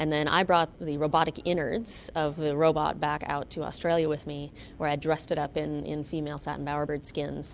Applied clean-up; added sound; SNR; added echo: none; none; none; none.